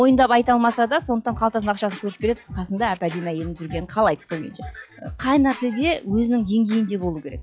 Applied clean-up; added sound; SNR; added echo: classical method log-MMSE.